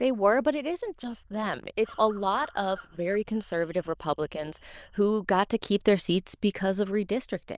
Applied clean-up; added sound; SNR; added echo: neural diffusion model UNIVERSE++.